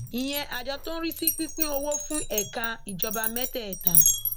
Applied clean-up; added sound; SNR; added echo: none; Glass; -5 dB; none.